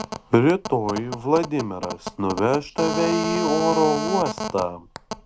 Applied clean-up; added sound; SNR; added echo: none; Telephone; 7 dB; none.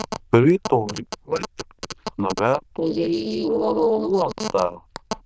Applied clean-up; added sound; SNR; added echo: neural diffusion model UNIVERSE++.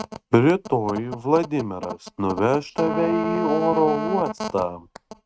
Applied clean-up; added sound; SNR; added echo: neural mask model RNNoise.